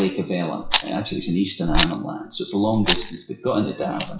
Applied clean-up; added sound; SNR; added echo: classical method WPE with log-MMSE.